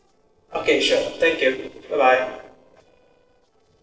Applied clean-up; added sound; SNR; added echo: neural separator model SepFormer DNS4.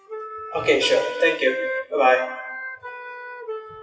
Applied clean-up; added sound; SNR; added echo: classical method WPE with log-MMSE.